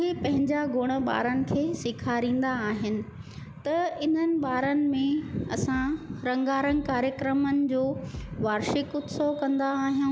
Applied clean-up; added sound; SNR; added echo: none; Bass drum; 17 dB; none.